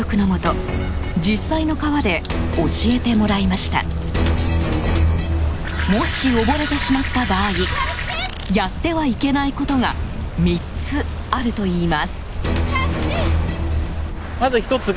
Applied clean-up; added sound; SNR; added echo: none; Walk, footsteps; 11 dB; none.